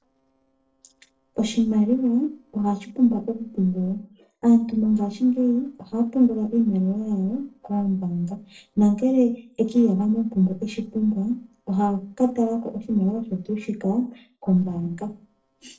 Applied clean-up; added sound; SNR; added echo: neural separator model SepFormer DNS4.